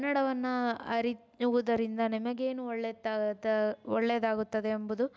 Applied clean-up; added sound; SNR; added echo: none; none; none; none.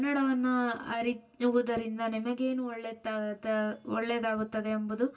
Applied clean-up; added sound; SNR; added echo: none; none; none; reverberation time 0.1 s.